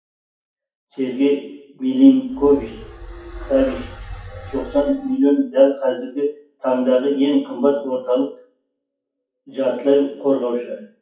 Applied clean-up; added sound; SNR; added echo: classical method WPE with log-MMSE.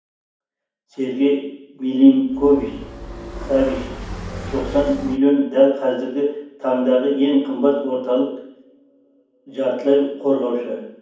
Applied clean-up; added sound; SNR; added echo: none; Motorcycle; 11 dB; reverberation time 1.2 s.